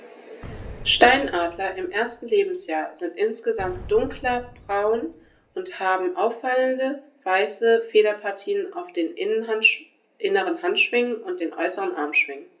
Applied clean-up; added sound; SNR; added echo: none; Boom; 18 dB; reverberation time 0.3 s.